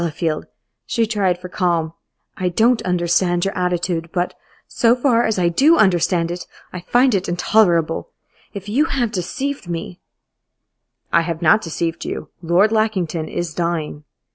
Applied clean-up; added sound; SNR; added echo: none; none; none; none.